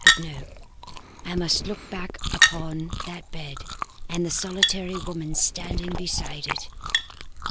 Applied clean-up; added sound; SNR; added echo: none; Chewing, mastication + Chink, clink; -4 dB; none.